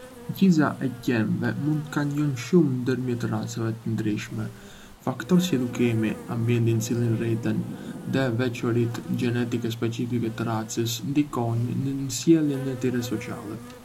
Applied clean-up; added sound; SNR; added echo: none; Insect + Rain; 16 dB; none.